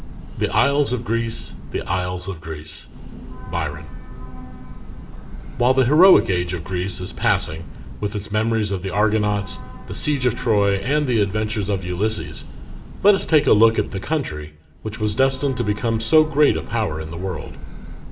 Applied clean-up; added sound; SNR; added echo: none; Train / Breathing; 10 dB; reverberation time 0.7 s.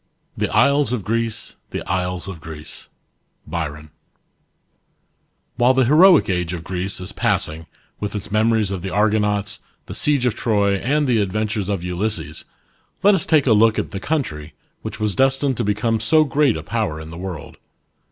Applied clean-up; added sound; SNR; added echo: none; none; none; none.